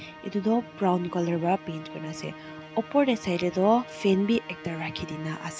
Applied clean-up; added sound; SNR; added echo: none; Musical instrument; 15 dB; none.